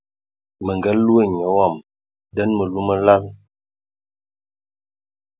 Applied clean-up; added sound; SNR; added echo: none; none; none; none.